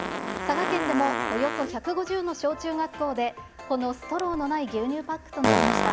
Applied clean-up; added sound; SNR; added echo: none; Fart; 2 dB; none.